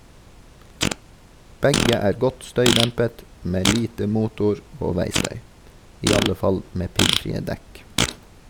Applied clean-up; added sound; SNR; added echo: none; Fart; 3 dB; none.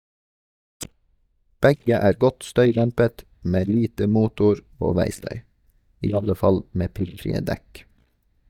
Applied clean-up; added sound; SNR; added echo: neural mask model DeepFilterNet 3.